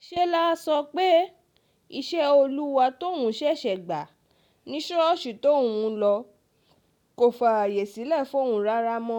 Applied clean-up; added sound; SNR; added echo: none; none; none; none.